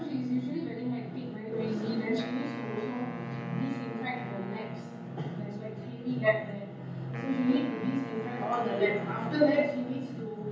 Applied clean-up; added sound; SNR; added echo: none; Wind instrument, woodwind instrument; 12 dB; reverberation time 0.7 s.